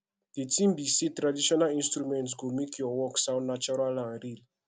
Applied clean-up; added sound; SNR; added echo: none; none; none; none.